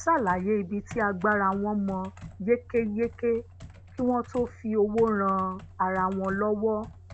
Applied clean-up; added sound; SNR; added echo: none; Computer keyboard; 18 dB; none.